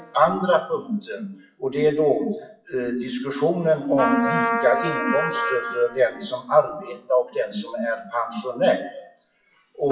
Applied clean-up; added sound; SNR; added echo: classical method WPE with log-MMSE.